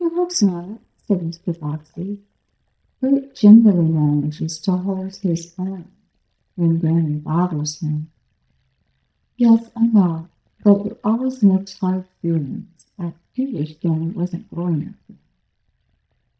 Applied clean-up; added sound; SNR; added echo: neural mask model DeepFilterNet 3.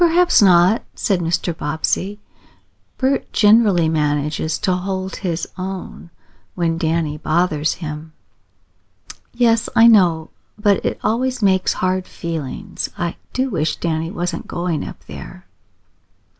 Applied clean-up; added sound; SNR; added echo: none; none; none; none.